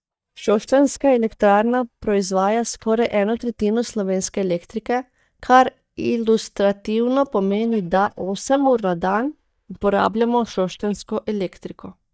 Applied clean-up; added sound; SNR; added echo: neural mask model DeepFilterNet 3.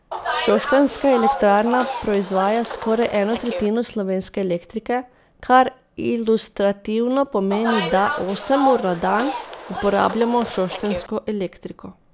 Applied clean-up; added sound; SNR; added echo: none; Bus; 6 dB; none.